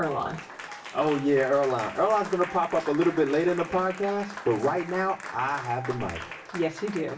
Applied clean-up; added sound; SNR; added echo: none; Applause; 13 dB; reverberation time 0.3 s.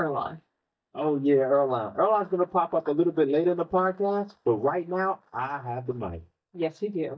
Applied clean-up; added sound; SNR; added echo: neural mask model DeepFilterNet 3.